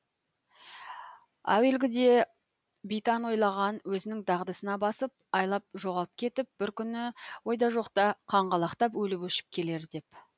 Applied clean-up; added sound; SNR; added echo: none; none; none; none.